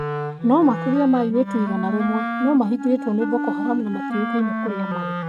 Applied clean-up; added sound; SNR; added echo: neural mask model RNNoise.